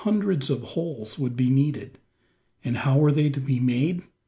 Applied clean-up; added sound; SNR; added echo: none; none; none; none.